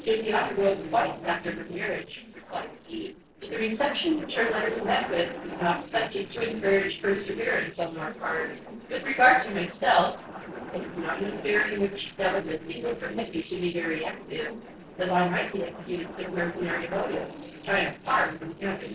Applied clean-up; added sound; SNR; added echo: neural separator model SepFormer DNS4.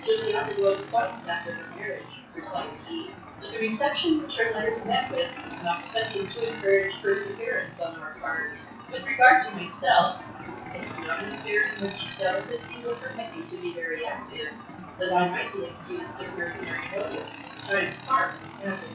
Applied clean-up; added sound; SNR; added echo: classical method WPE with log-MMSE.